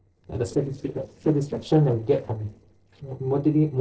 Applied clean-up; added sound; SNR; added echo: neural separator model SepFormer DNS4.